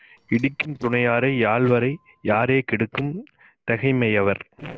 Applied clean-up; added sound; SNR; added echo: neural separator model SepFormer DNS4.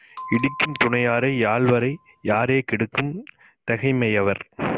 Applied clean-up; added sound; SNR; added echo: none; Bell; 18 dB; none.